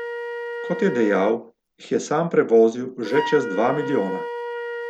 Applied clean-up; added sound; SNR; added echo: none; Wind instrument, woodwind instrument; 9 dB; none.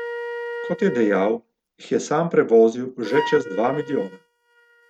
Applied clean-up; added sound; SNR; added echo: neural mask model RNNoise.